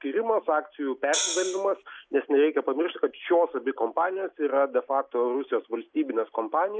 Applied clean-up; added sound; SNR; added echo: none; Hi-hat; 4 dB; none.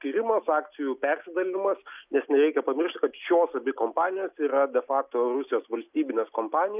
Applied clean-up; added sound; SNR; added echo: none; none; none; none.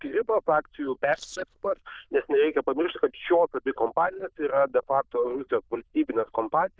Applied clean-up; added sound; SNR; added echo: neural diffusion model UNIVERSE++.